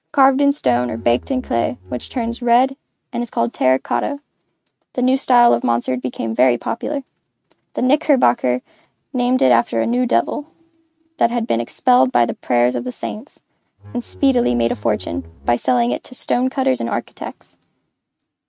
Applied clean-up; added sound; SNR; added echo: neural mask model RNNoise.